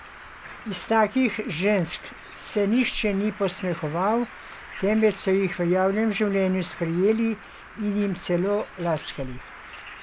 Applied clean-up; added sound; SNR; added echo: none; Bird; 16 dB; none.